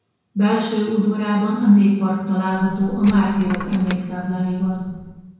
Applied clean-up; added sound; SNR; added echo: none; Coin (dropping); 16 dB; reverberation time 1.0 s.